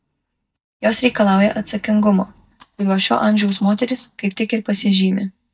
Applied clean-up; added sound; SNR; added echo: neural mask model DeepFilterNet 3.